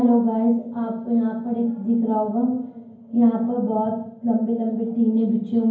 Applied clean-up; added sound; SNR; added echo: none; none; none; reverberation time 0.9 s.